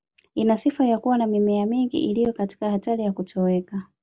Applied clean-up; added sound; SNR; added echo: none; none; none; none.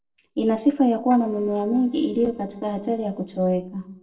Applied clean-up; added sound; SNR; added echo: neural separator model SepFormer DNS4.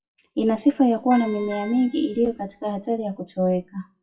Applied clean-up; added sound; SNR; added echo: classical method WPE with log-MMSE.